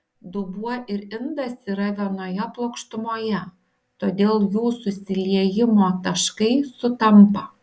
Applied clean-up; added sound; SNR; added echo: none; none; none; none.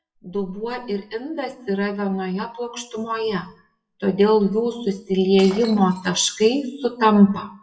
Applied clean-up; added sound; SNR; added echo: classical method WPE with log-MMSE.